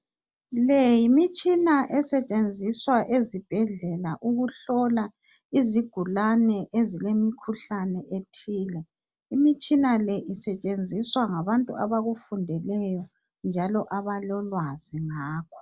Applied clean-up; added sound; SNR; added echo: none; none; none; none.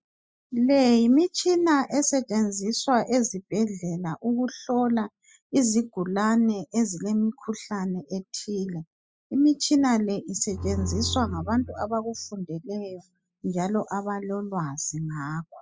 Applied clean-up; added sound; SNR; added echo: classical method spectral subtraction.